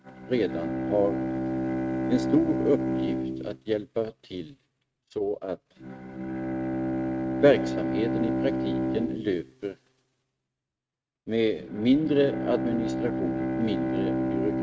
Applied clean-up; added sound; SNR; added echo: neural mask model RNNoise.